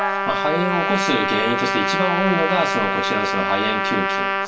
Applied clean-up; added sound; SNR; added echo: none; Trumpet; -2 dB; reverberation time 0.3 s.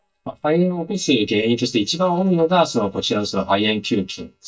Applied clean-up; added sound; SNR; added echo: neural mask model DeepFilterNet 3.